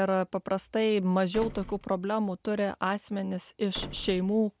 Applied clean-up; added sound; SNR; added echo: none; Slam; 17 dB; none.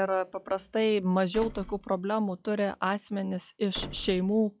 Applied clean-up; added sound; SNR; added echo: classical method log-MMSE.